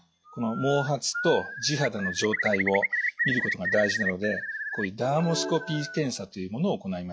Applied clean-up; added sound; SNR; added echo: classical method log-MMSE.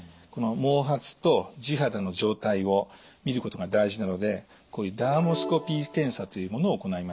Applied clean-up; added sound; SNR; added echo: none; none; none; none.